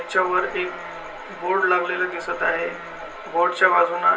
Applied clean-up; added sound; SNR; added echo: none; Livestock, farm animals, working animals; 19 dB; reverberation time 0.3 s.